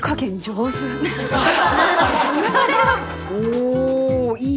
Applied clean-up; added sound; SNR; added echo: none; Harmonica; 17 dB; none.